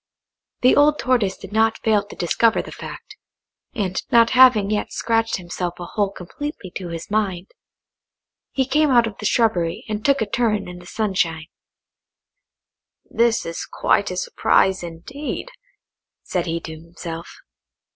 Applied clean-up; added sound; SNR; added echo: none; none; none; none.